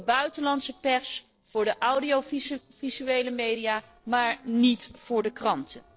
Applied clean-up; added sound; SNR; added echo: neural separator model SepFormer DNS4.